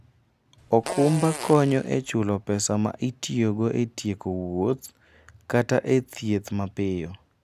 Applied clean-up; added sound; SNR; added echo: none; Fart; 11 dB; none.